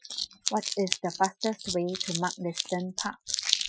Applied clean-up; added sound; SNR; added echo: classical method Wiener filter.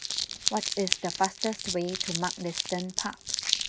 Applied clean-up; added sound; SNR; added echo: none; Crumpling, crinkling; 0 dB; none.